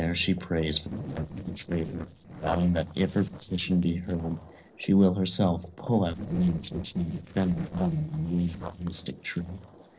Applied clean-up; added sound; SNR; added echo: neural separator model SepFormer DNS4.